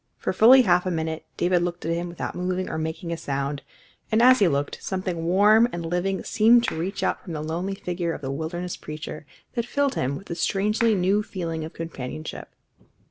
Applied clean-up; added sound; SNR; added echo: none; Clapping; 17 dB; none.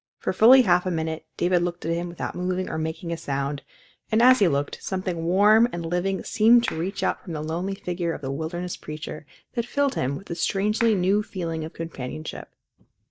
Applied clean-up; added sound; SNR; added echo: neural mask model DeepFilterNet 3.